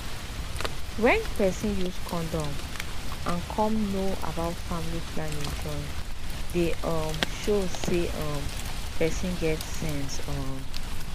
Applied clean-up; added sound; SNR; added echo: none; Rain; -2 dB; none.